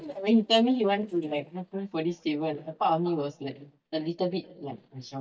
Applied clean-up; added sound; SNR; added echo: neural mask model DeepFilterNet 3.